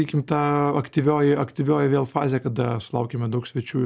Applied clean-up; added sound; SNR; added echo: none; none; none; none.